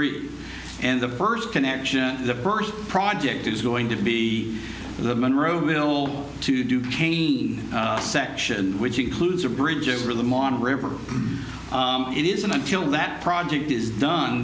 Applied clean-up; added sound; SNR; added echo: none; none; none; none.